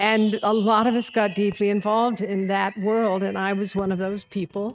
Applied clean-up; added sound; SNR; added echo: neural mask model RNNoise.